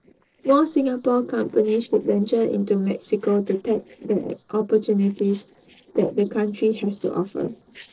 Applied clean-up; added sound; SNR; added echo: neural separator model SepFormer DNS4.